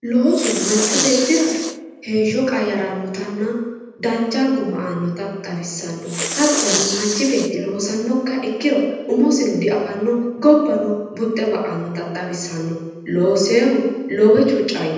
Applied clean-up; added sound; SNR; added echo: none; Respiratory sounds; 6 dB; reverberation time 1.1 s.